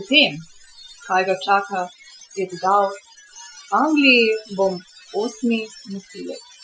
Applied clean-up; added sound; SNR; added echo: classical method Wiener filter.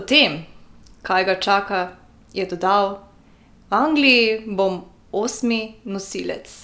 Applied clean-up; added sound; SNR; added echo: none; none; none; none.